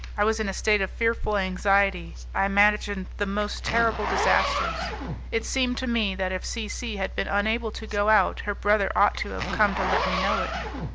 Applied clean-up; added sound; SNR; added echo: none; Zipper (clothing); 8 dB; none.